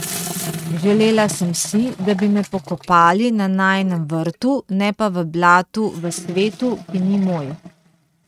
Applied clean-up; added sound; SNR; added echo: neural mask model RNNoise.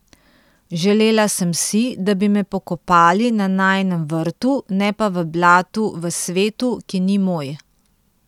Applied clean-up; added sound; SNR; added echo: none; none; none; none.